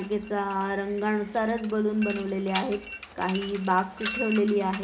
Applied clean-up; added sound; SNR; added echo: none; Mechanisms; 12 dB; reverberation time 0.3 s.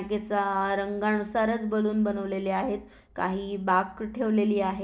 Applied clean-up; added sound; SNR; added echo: none; none; none; none.